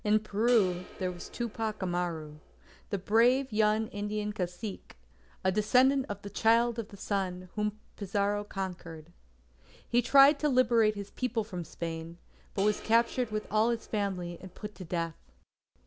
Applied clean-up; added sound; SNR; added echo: none; Crash cymbal; 18 dB; none.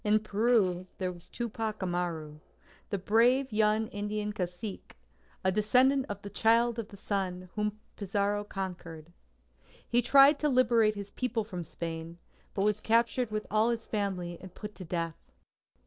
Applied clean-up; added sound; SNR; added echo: neural separator model SepFormer DNS4.